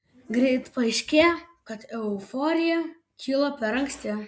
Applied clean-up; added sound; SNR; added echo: none; none; none; none.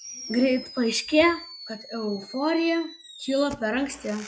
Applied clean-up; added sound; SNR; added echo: classical method log-MMSE.